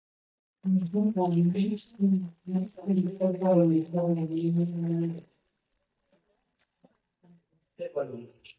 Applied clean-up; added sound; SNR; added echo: neural mask model DeepFilterNet 3.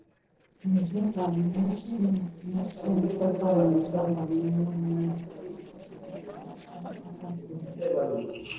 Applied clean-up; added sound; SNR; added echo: neural separator model SepFormer DNS4.